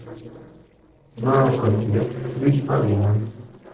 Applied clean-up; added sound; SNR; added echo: neural separator model SepFormer DNS4.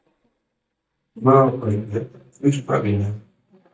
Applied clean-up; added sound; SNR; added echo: neural mask model DeepFilterNet 3.